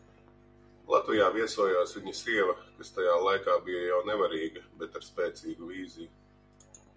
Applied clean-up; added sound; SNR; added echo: none; none; none; none.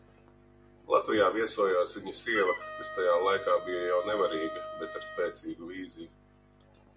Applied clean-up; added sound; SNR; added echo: none; Wind instrument, woodwind instrument; 9 dB; none.